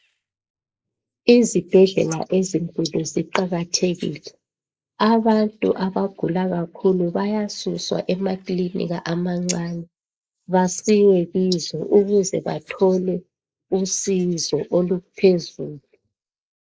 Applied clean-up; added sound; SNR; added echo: neural mask model Resemble Enhance denoiser.